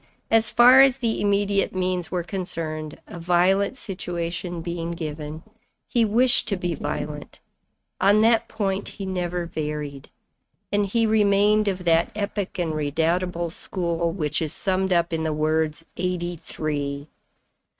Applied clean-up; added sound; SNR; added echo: neural mask model RNNoise.